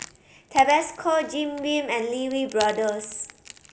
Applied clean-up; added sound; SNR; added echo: none; Crack / Crackle; 18 dB; none.